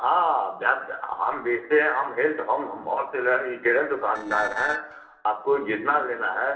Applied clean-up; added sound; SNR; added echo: neural separator model SepFormer DNS4.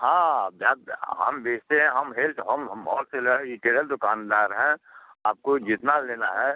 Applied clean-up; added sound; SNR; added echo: none; none; none; none.